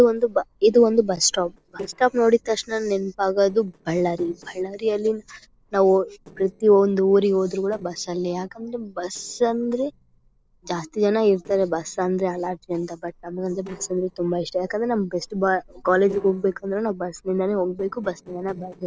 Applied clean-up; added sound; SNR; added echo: neural separator model SepFormer DNS4.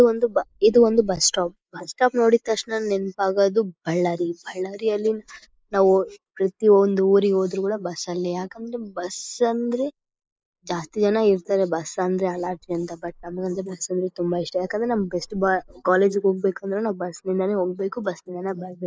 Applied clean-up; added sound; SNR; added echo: neural mask model Resemble Enhance denoiser.